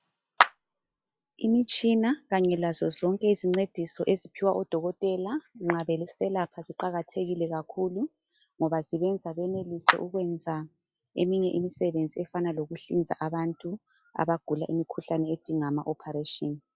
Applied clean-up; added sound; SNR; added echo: classical method log-MMSE.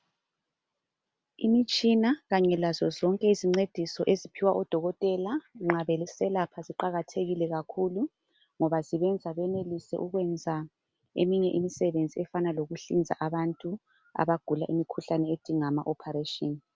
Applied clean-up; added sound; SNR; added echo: none; none; none; none.